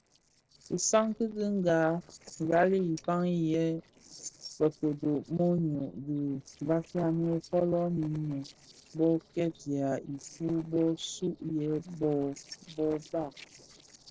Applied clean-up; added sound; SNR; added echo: neural separator model SepFormer DNS4.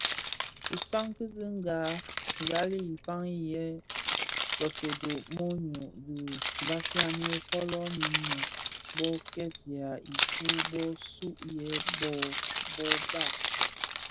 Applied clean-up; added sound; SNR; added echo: none; Keys jangling; -5 dB; none.